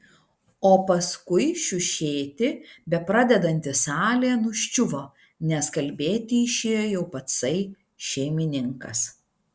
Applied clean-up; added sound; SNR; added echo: none; none; none; none.